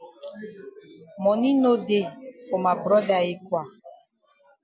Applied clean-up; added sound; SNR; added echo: none; none; none; none.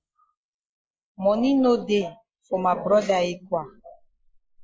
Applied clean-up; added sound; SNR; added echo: neural mask model Resemble Enhance denoiser.